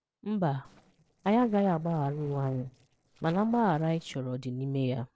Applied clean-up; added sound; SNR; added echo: neural separator model SepFormer DNS4.